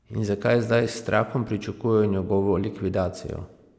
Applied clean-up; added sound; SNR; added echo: none; none; none; none.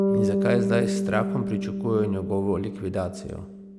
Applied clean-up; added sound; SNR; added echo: none; Bass guitar; -1 dB; none.